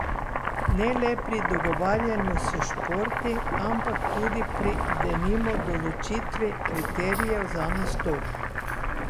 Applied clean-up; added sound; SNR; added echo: none; Boiling + Keys jangling; -2 dB; none.